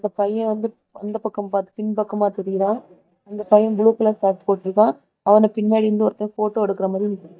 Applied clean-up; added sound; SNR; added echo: neural mask model DeepFilterNet 3.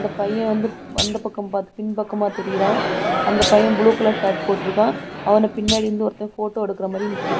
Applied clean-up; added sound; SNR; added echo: none; Thump, thud + Crowd; 5 dB; none.